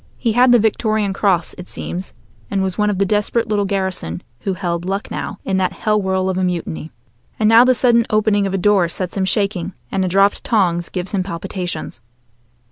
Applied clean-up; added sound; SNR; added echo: none; none; none; none.